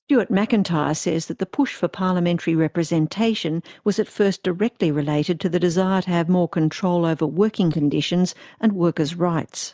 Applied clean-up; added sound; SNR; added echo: neural mask model DeepFilterNet 3.